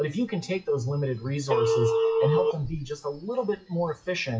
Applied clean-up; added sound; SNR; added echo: classical method WPE with log-MMSE.